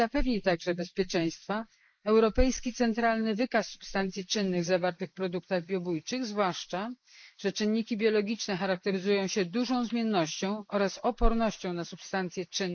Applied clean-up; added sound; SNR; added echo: neural mask model Resemble Enhance denoiser.